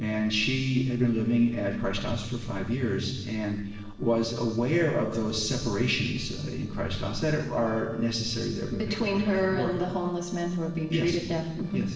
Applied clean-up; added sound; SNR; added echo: neural separator model SepFormer DNS4.